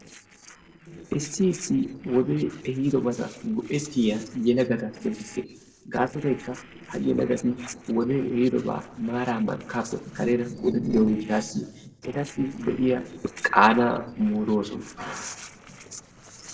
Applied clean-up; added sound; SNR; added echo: neural separator model SepFormer DNS4.